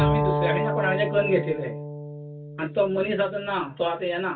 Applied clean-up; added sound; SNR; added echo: none; Bowed string instrument; 2 dB; reverberation time 0.2 s.